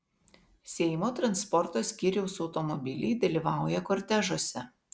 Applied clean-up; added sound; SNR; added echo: none; none; none; none.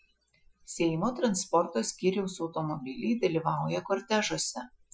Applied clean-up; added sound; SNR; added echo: classical method Wiener filter.